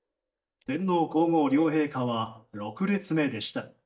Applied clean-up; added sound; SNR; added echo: neural mask model DeepFilterNet 3.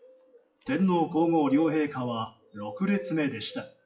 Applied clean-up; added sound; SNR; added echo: classical method WPE with log-MMSE.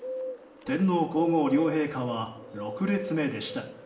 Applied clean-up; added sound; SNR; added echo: none; Bird; 10 dB; reverberation time 0.8 s.